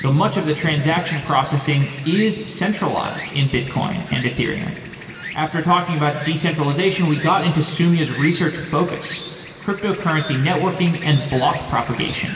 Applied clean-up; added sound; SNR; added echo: none; Insect; 13 dB; reverberation time 2.5 s.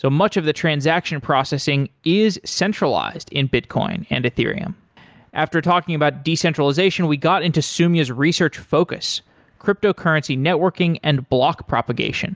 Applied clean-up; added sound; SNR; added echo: none; none; none; none.